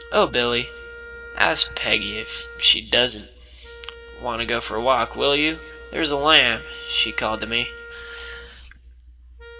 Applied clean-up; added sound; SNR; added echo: none; Wind instrument, woodwind instrument; 17 dB; reverberation time 2.1 s.